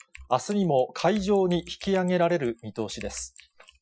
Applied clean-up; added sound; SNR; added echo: classical method Wiener filter.